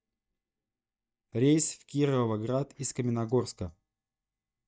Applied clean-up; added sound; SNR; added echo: neural mask model DeepFilterNet 3.